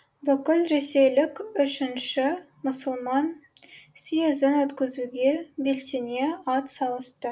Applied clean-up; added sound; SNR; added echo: none; none; none; none.